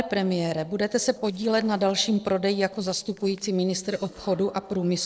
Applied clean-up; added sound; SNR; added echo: neural separator model SepFormer DNS4.